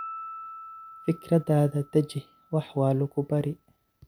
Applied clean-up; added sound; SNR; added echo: none; Chink, clink + Piano; 17 dB; none.